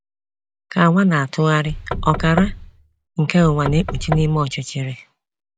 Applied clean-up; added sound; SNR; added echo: none; Knock / Wood; 8 dB; none.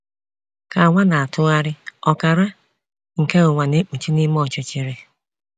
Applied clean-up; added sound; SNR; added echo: none; none; none; none.